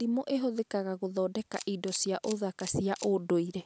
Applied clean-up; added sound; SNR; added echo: none; Camera; 18 dB; none.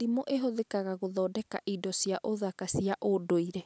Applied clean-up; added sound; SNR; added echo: none; none; none; none.